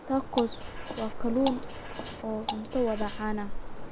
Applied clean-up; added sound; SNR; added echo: none; Waves, surf + Drip / Water; 3 dB; none.